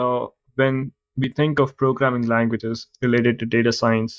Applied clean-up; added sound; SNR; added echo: neural mask model DeepFilterNet 3.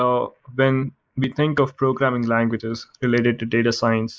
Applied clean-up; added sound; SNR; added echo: neural mask model Resemble Enhance denoiser.